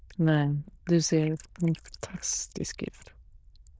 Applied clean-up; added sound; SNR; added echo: neural diffusion model UNIVERSE++.